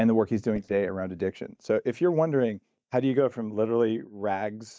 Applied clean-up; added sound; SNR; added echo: neural mask model DeepFilterNet 3.